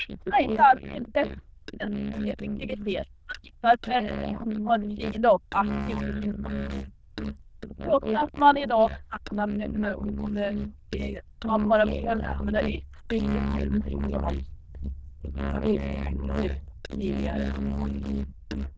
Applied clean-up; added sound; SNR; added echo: neural diffusion model UNIVERSE++.